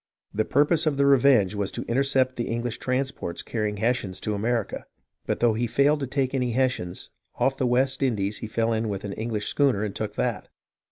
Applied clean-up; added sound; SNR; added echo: none; none; none; none.